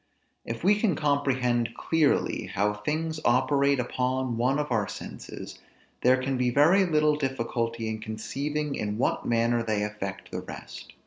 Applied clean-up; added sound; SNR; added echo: none; none; none; none.